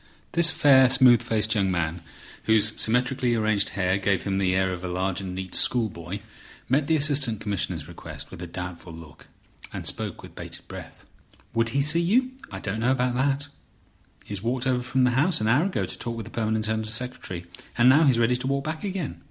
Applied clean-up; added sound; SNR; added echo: none; none; none; none.